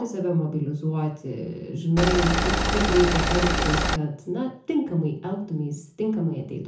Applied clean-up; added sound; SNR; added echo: none; Engine; -3 dB; reverberation time 0.6 s.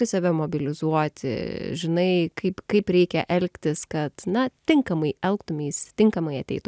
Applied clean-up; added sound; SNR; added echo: none; none; none; none.